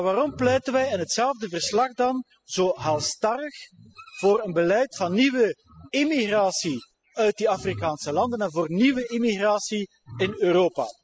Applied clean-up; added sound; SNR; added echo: classical method spectral subtraction.